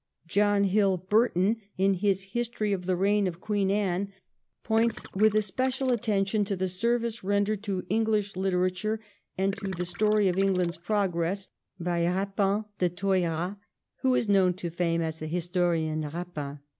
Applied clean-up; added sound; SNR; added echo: none; Gurgling; 18 dB; none.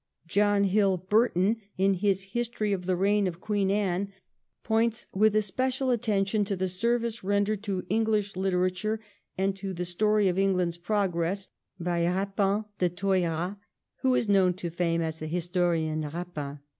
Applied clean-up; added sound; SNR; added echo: none; none; none; none.